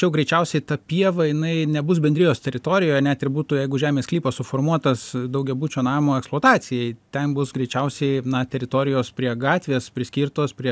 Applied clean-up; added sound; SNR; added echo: none; none; none; none.